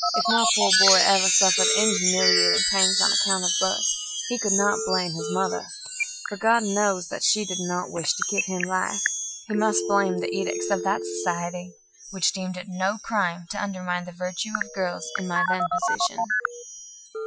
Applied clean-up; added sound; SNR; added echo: classical method Wiener filter.